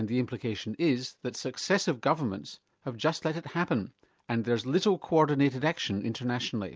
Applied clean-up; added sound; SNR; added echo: none; none; none; none.